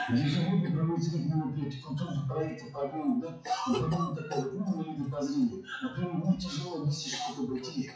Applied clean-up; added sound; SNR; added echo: classical method WPE with log-MMSE.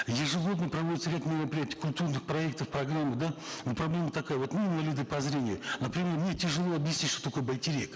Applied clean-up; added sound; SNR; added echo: none; none; none; none.